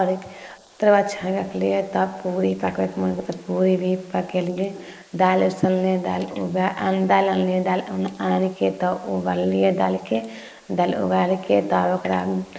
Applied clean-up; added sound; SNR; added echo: neural mask model Resemble Enhance denoiser.